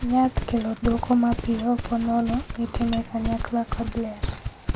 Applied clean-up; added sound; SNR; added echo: none; Livestock, farm animals, working animals; 6 dB; none.